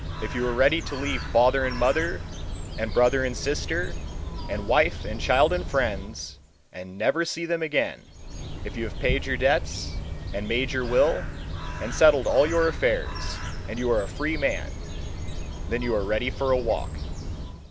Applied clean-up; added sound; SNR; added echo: none; Bird; 6 dB; none.